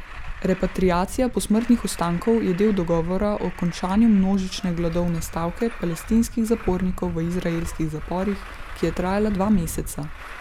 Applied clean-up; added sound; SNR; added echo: none; Truck; 10 dB; none.